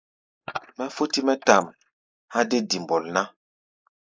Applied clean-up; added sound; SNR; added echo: neural mask model Resemble Enhance denoiser.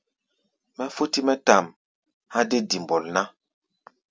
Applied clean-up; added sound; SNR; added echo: none; none; none; none.